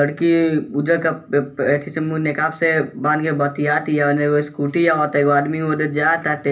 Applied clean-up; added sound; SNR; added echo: none; none; none; reverberation time 0.3 s.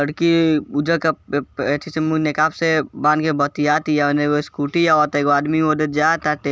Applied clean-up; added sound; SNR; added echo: none; none; none; none.